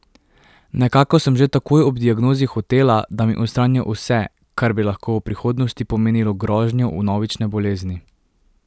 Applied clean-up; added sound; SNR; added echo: none; none; none; none.